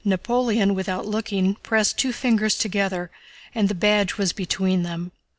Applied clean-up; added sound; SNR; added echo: none; none; none; none.